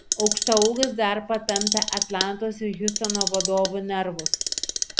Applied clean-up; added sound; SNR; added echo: none; Clock; 2 dB; none.